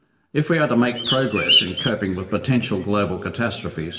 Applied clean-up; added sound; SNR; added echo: none; Bird; -1 dB; reverberation time 1.7 s.